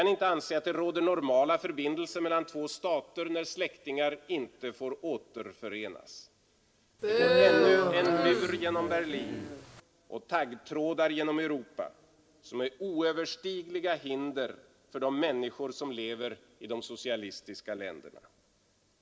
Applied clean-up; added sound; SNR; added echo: none; Crowd; -4 dB; reverberation time 0.5 s.